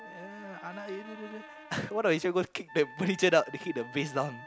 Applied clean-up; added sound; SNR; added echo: none; Wind instrument, woodwind instrument + Brass instrument; 17 dB; none.